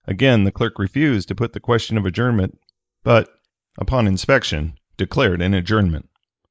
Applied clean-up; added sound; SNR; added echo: neural mask model Resemble Enhance denoiser.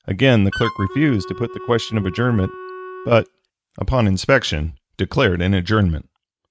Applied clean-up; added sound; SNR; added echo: neural mask model RNNoise.